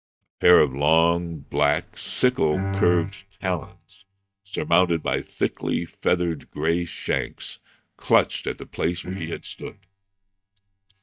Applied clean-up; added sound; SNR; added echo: neural mask model DeepFilterNet 3.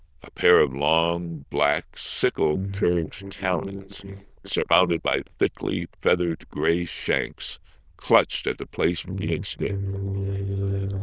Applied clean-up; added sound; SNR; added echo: neural diffusion model UNIVERSE++.